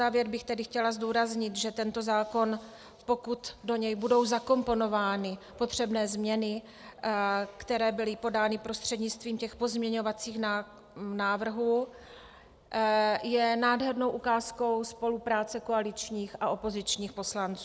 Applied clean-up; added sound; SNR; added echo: none; none; none; none.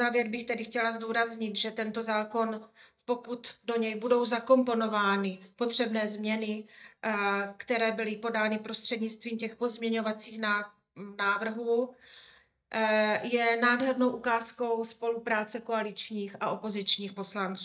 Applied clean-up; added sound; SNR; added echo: neural mask model DeepFilterNet 3.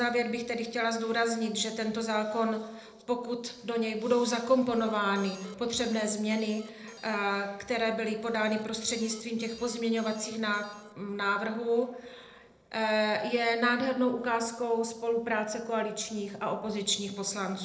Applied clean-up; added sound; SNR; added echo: neural separator model SepFormer DNS4.